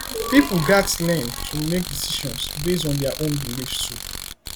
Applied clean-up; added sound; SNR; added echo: none; Tools; 8 dB; none.